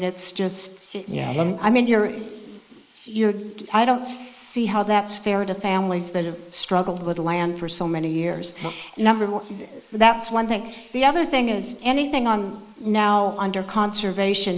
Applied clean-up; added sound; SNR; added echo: neural mask model Resemble Enhance denoiser.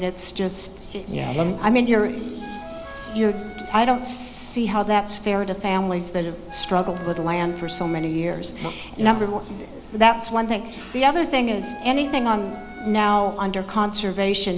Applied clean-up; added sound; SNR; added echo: none; Wind instrument, woodwind instrument; 15 dB; none.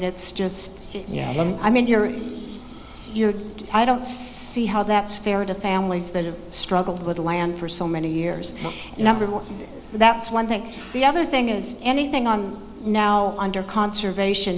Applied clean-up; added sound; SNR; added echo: none; none; none; none.